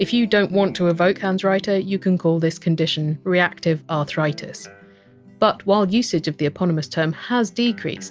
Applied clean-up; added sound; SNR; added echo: none; none; none; none.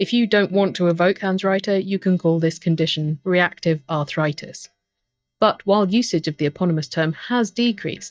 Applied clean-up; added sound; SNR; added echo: neural mask model DeepFilterNet 3.